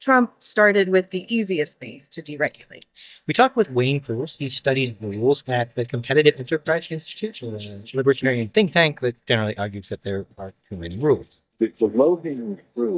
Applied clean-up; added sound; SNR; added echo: neural mask model DeepFilterNet 3.